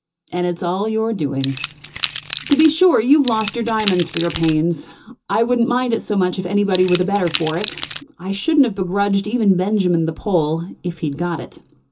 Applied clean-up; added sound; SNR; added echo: none; Rattle / Keys jangling; 10 dB; reverberation time 0.2 s.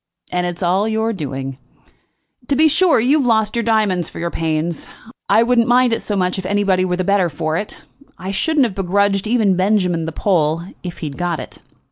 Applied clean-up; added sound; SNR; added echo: none; none; none; none.